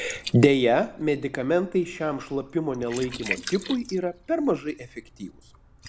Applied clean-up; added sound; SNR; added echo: none; Liquid; 15 dB; none.